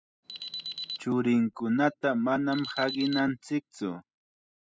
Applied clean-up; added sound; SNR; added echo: classical method spectral subtraction.